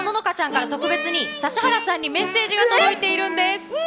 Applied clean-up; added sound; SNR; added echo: none; none; none; none.